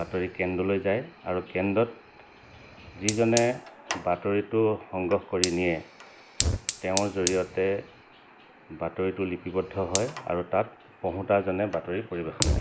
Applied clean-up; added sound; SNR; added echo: none; Fire; 7 dB; none.